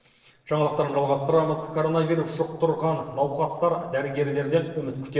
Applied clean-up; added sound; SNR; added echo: neural separator model SepFormer DNS4.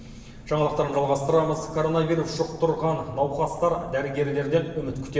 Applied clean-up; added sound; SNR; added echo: none; Engine; 19 dB; reverberation time 1.2 s.